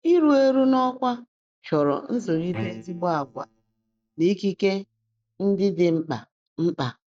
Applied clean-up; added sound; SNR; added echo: neural mask model DeepFilterNet 3.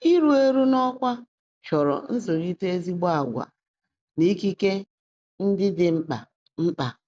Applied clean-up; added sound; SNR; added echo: none; none; none; none.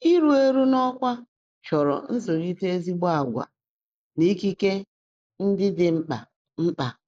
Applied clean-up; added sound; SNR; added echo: neural mask model Resemble Enhance denoiser.